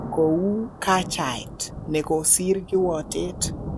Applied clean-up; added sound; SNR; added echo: none; Thunder; 12 dB; none.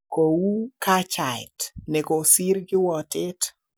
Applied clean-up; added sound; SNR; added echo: none; none; none; none.